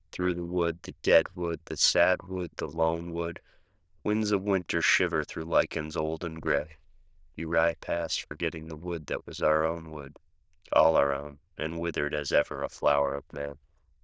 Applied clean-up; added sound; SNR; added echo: neural diffusion model UNIVERSE++.